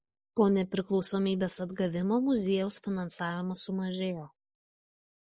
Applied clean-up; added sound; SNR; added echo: neural mask model Resemble Enhance denoiser.